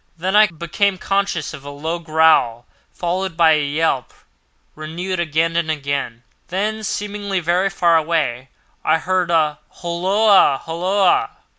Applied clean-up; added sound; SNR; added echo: none; none; none; none.